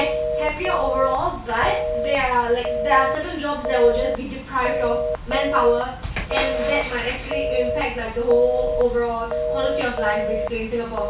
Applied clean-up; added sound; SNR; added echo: none; Telephone; 3 dB; reverberation time 0.2 s.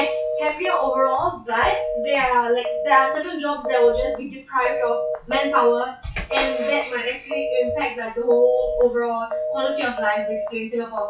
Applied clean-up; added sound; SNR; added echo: classical method WPE with log-MMSE.